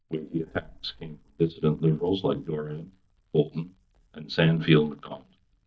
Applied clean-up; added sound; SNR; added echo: neural mask model DeepFilterNet 3.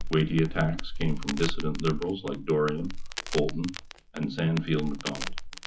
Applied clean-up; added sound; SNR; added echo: classical method WPE with log-MMSE.